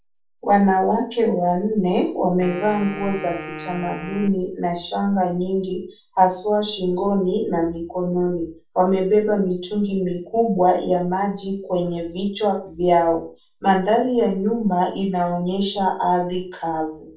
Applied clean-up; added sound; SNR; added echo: none; Wind instrument, woodwind instrument; 14 dB; reverberation time 0.3 s.